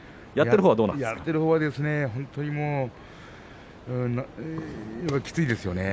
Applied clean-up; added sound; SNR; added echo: none; none; none; none.